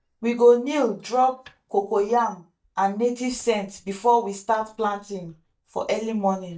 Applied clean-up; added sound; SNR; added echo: neural mask model DeepFilterNet 3.